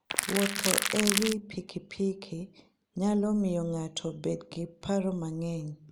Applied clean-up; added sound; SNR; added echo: none; Crackle; -1 dB; none.